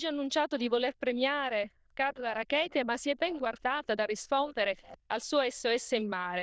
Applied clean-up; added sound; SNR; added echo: neural diffusion model UNIVERSE++.